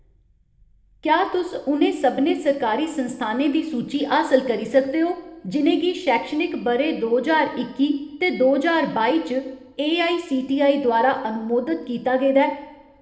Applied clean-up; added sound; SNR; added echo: none; none; none; reverberation time 0.9 s.